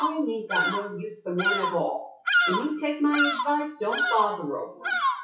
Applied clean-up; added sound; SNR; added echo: classical method WPE with log-MMSE.